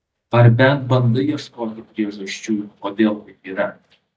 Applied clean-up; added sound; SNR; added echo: neural mask model DeepFilterNet 3.